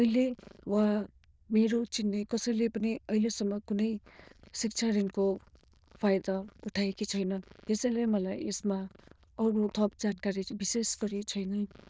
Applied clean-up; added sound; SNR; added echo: neural diffusion model UNIVERSE++.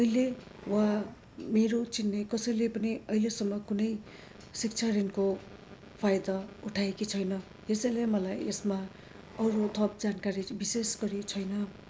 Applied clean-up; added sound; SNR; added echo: none; Wood; 18 dB; none.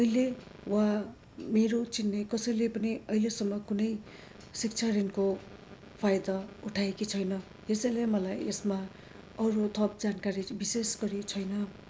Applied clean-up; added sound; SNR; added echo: none; none; none; none.